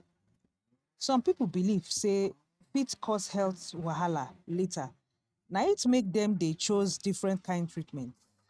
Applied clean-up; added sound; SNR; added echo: neural mask model RNNoise.